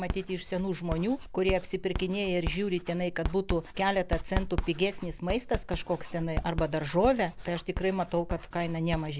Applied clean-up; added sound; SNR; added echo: none; Writing; 6 dB; none.